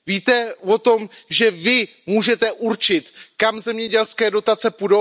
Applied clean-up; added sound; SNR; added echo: none; none; none; none.